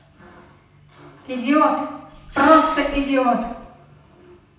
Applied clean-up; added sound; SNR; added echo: none; Respiratory sounds; 12 dB; reverberation time 0.9 s.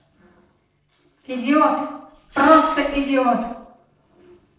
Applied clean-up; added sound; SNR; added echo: neural separator model SepFormer DNS4.